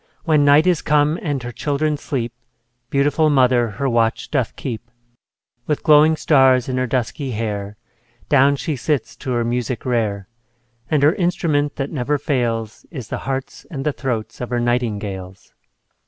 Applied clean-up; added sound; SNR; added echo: none; none; none; none.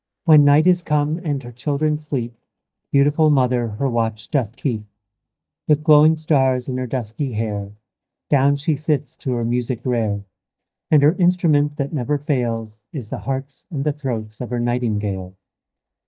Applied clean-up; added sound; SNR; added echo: neural mask model DeepFilterNet 3.